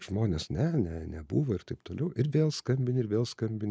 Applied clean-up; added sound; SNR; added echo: none; none; none; none.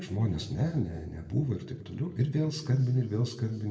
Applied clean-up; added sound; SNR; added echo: none; none; none; reverberation time 1.6 s.